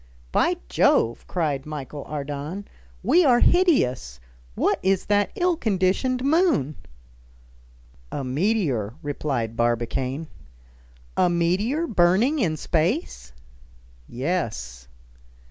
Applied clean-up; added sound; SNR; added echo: none; none; none; none.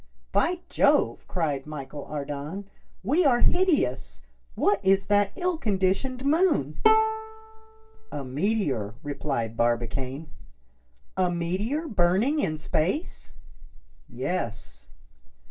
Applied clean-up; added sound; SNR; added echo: neural separator model SepFormer DNS4.